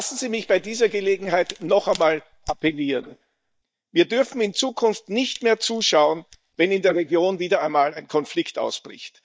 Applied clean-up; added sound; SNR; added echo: neural mask model DeepFilterNet 3.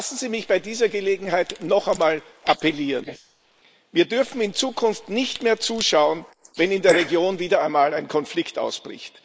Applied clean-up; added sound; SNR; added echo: neural mask model Resemble Enhance denoiser.